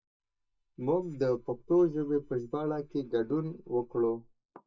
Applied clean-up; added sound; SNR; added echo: neural mask model DeepFilterNet 3.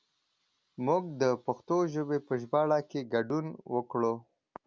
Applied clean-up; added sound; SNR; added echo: none; none; none; none.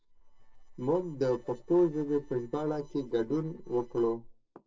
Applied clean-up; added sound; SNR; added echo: neural separator model SepFormer DNS4.